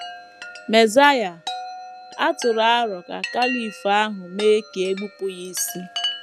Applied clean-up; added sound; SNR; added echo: none; Chime; 12 dB; none.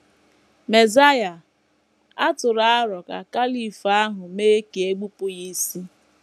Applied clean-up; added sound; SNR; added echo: none; none; none; none.